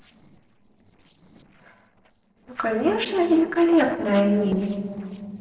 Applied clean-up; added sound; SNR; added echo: neural separator model SepFormer DNS4.